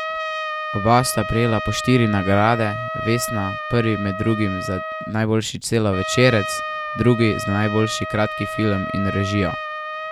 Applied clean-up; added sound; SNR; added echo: none; Trumpet; 7 dB; none.